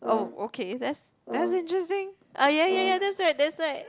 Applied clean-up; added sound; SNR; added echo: none; Brass instrument; 11 dB; none.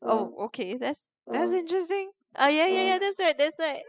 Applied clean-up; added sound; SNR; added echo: classical method spectral subtraction.